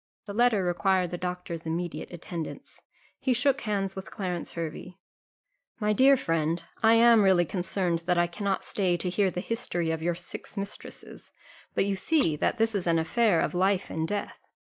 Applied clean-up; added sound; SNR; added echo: neural mask model DeepFilterNet 3.